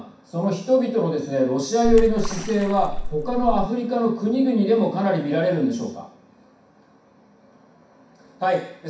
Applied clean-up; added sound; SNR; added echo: none; Splash, splatter; 2 dB; reverberation time 0.6 s.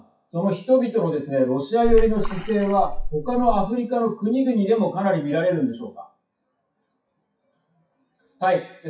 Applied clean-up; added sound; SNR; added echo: classical method WPE with log-MMSE.